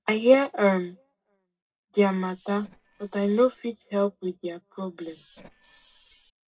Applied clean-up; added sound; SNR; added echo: neural separator model SepFormer DNS4.